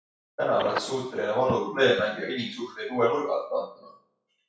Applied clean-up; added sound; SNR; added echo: classical method WPE with log-MMSE.